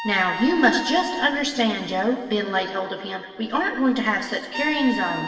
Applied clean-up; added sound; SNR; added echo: none; Trumpet; 11 dB; reverberation time 2.1 s.